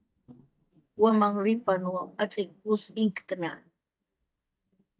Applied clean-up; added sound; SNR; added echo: neural mask model DeepFilterNet 3.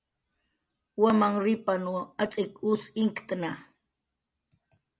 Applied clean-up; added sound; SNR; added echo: none; none; none; none.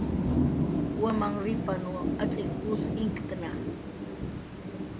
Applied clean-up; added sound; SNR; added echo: none; Thunder / Rain; -4 dB; none.